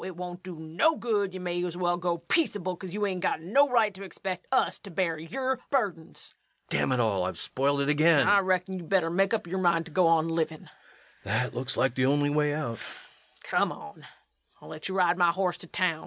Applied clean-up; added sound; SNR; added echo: none; none; none; none.